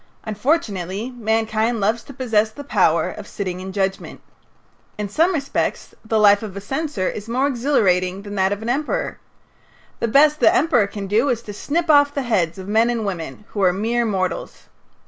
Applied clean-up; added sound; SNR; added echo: none; none; none; none.